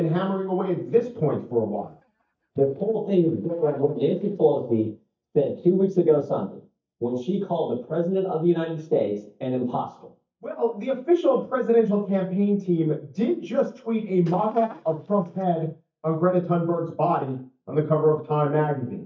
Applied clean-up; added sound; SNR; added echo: neural mask model DeepFilterNet 3.